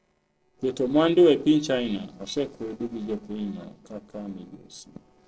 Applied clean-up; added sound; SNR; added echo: neural separator model SepFormer DNS4.